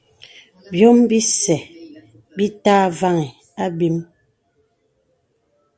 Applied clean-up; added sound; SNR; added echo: none; none; none; none.